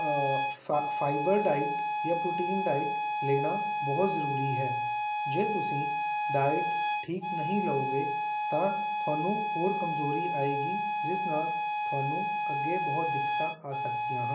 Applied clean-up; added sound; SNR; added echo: none; Harmonica; -3 dB; reverberation time 0.5 s.